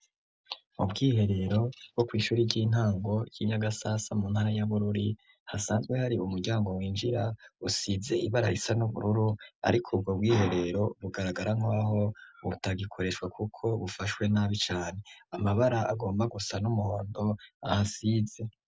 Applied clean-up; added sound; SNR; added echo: none; none; none; none.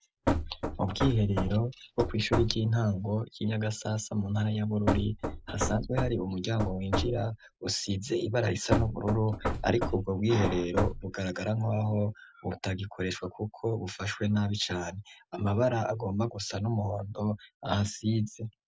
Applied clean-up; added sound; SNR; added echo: none; Knock / Wood; 3 dB; none.